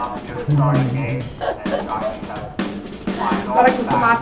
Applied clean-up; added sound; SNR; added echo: none; Livestock, farm animals, working animals + Drum / Drum kit; 3 dB; none.